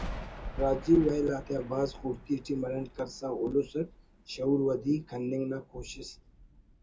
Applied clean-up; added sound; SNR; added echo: none; Thunder; 13 dB; reverberation time 0.2 s.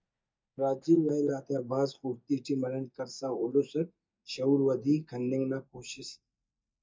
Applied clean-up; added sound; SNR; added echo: neural mask model DeepFilterNet 3.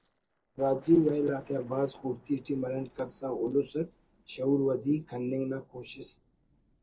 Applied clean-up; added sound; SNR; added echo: neural separator model SepFormer DNS4.